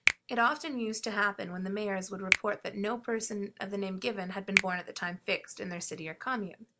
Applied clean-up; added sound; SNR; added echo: none; Finger snapping; 3 dB; none.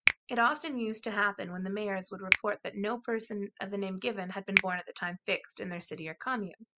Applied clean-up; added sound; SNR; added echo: classical method spectral subtraction.